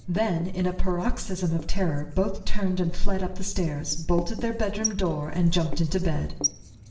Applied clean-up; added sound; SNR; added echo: none; Writing; 17 dB; reverberation time 0.6 s.